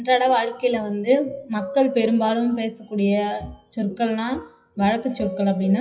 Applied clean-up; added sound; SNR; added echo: classical method WPE with log-MMSE.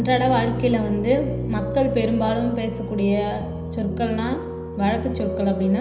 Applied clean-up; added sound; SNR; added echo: none; Piano; 5 dB; reverberation time 0.9 s.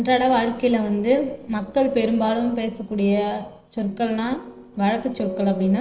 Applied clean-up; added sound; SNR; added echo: neural separator model SepFormer DNS4.